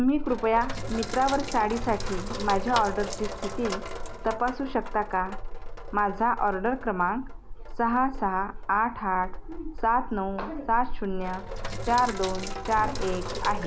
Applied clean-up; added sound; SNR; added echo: none; Sink (filling or washing); 5 dB; none.